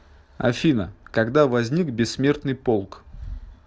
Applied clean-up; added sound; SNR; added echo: none; none; none; none.